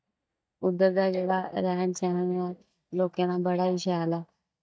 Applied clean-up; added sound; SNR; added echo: neural mask model DeepFilterNet 3.